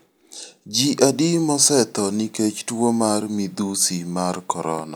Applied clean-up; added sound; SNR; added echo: none; none; none; none.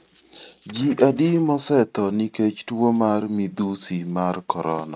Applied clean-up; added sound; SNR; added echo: neural mask model RNNoise.